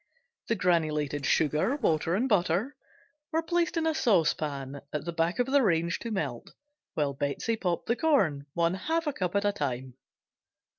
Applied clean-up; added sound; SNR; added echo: neural separator model SepFormer DNS4.